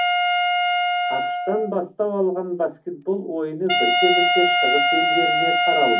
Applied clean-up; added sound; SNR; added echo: none; Wind instrument, woodwind instrument; -4 dB; reverberation time 0.3 s.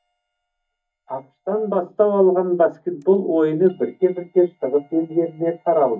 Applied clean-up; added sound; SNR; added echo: neural mask model DeepFilterNet 3.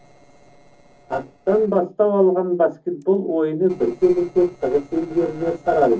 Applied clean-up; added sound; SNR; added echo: neural separator model SepFormer DNS4.